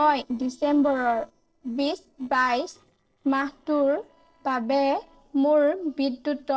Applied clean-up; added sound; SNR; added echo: neural separator model SepFormer DNS4.